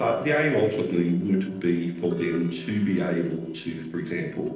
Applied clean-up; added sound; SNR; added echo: neural separator model SepFormer DNS4.